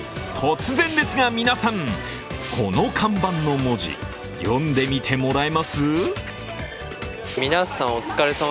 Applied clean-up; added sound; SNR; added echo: none; Liquid; 18 dB; none.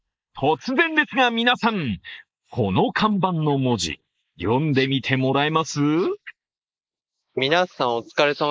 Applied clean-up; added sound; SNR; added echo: neural mask model Resemble Enhance denoiser.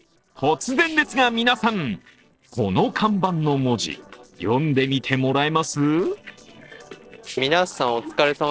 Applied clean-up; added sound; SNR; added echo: neural separator model SepFormer DNS4.